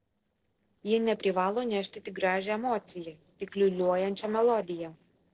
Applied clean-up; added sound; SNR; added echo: neural separator model SepFormer DNS4.